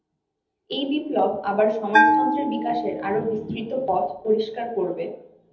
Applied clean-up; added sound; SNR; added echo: none; Bell; 1 dB; reverberation time 0.9 s.